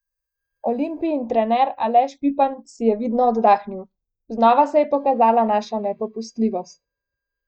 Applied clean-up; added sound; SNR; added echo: neural mask model DeepFilterNet 3.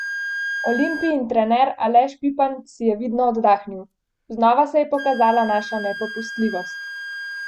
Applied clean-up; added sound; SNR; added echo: none; Wind instrument, woodwind instrument; 12 dB; none.